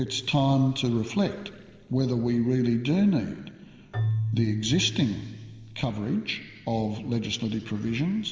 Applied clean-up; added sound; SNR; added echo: none; Keyboard (musical); 10 dB; reverberation time 2.0 s.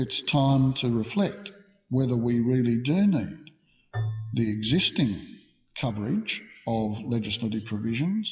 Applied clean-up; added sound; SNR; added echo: classical method WPE with log-MMSE.